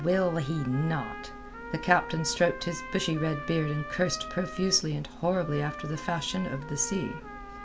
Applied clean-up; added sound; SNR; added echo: none; Trumpet; 12 dB; none.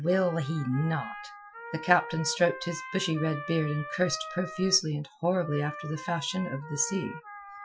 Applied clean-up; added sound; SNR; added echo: classical method Wiener filter.